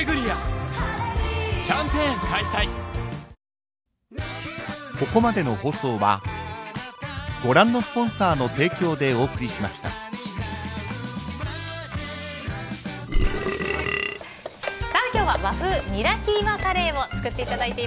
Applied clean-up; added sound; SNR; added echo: none; Burping, eructation; -1 dB; none.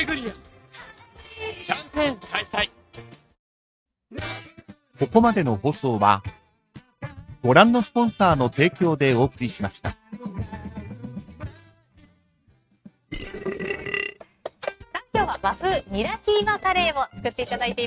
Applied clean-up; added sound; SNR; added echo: neural mask model RNNoise.